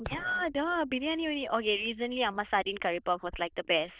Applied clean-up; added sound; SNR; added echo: neural diffusion model UNIVERSE++.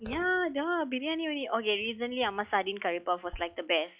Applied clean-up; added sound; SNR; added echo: classical method log-MMSE.